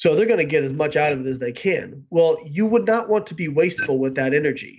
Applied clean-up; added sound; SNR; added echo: neural mask model Resemble Enhance denoiser.